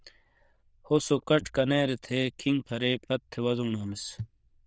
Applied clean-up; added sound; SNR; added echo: neural diffusion model UNIVERSE++.